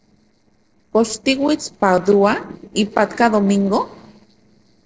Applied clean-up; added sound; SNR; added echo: neural separator model SepFormer DNS4.